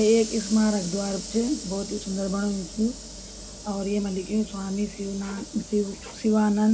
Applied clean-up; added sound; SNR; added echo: none; Sliding door / Hiss; 13 dB; reverberation time 2.1 s.